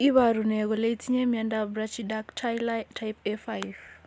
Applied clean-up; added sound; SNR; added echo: none; none; none; none.